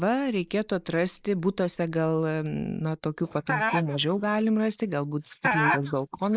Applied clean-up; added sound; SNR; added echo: neural mask model Resemble Enhance denoiser.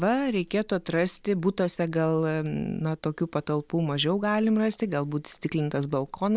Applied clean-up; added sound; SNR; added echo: none; none; none; none.